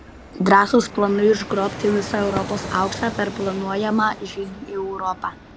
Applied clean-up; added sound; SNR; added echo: none; Fireworks + Fixed-wing aircraft, airplane; 12 dB; none.